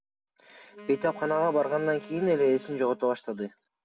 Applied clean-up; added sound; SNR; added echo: none; Wind instrument, woodwind instrument; 20 dB; none.